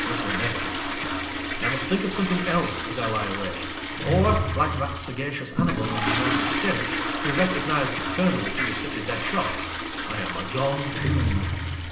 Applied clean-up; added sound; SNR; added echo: none; Toilet flush; -1 dB; reverberation time 0.9 s.